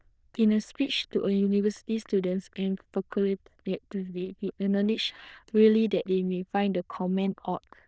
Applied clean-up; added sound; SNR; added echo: neural diffusion model UNIVERSE++.